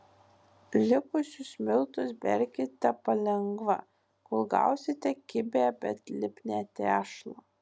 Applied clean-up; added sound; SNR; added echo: none; none; none; none.